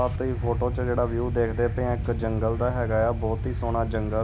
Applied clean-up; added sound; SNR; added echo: none; Engine starting / Car; 2 dB; none.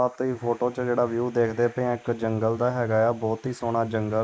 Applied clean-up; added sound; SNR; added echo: neural mask model Resemble Enhance denoiser.